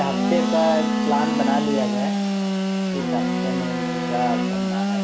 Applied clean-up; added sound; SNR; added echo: none; Bowed string instrument + Sawing / Engine; -4 dB; none.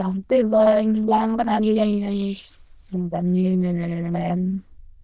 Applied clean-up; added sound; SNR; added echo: neural diffusion model UNIVERSE++.